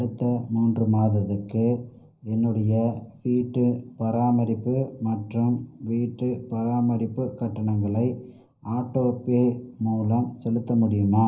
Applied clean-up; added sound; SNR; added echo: none; none; none; reverberation time 0.5 s.